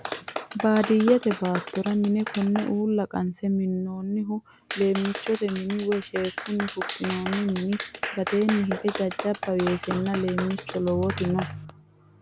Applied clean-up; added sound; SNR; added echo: none; Clapping; 10 dB; none.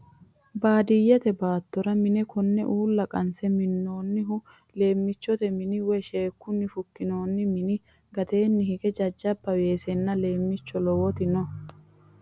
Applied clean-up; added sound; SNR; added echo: none; none; none; none.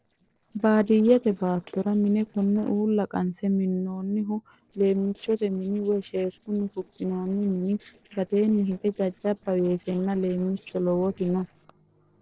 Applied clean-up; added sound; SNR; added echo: neural separator model SepFormer DNS4.